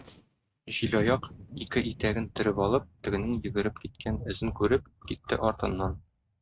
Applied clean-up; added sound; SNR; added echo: neural mask model RNNoise.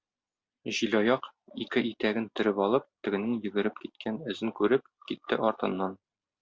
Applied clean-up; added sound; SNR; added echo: none; none; none; none.